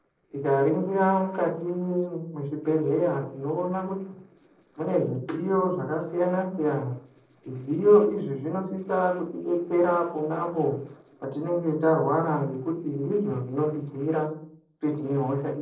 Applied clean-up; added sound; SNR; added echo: neural separator model SepFormer DNS4.